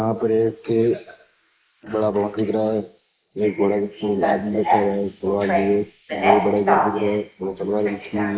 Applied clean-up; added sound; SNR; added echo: neural mask model Resemble Enhance denoiser.